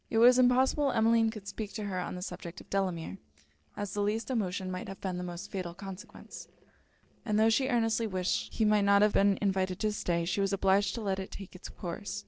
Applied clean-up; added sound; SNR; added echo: neural separator model SepFormer DNS4.